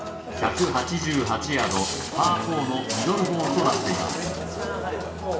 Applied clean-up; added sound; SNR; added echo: none; Walk, footsteps; 8 dB; reverberation time 2.2 s.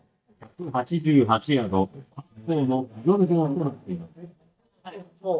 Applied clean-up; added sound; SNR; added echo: neural mask model DeepFilterNet 3.